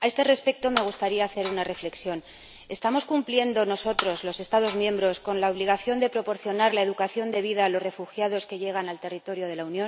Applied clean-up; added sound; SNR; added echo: none; Shatter; 9 dB; none.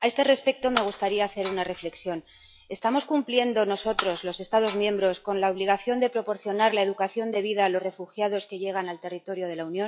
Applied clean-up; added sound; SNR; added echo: classical method log-MMSE.